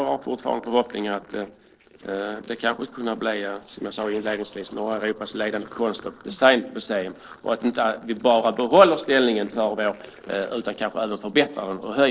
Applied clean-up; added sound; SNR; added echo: neural separator model SepFormer DNS4.